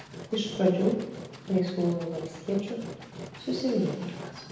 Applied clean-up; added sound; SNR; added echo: none; Engine; 13 dB; reverberation time 0.9 s.